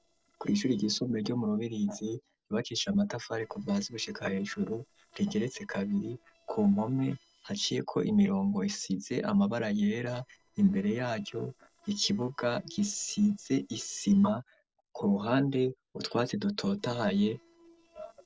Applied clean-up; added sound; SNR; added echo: neural separator model SepFormer DNS4.